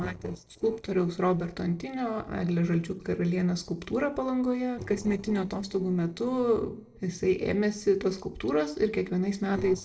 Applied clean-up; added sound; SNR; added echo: neural separator model SepFormer DNS4.